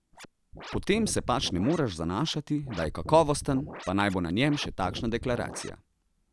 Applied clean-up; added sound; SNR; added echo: none; Scratching (performance technique); 12 dB; none.